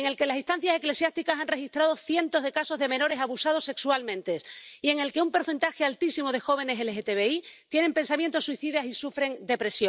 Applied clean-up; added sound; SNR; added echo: none; none; none; none.